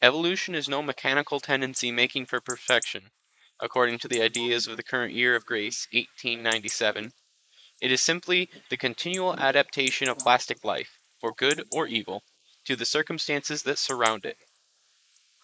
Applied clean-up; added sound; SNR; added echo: neural mask model Resemble Enhance denoiser.